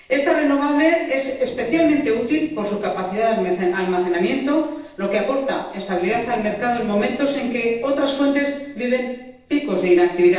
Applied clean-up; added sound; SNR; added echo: neural separator model SepFormer DNS4.